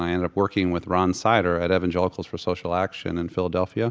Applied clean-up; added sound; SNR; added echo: none; none; none; none.